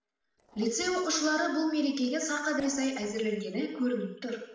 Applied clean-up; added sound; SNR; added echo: neural separator model SepFormer DNS4.